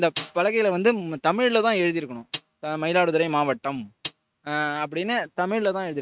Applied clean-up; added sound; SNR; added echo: neural mask model RNNoise.